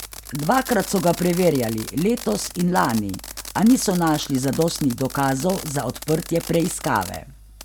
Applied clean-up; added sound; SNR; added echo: none; Fireworks; 14 dB; none.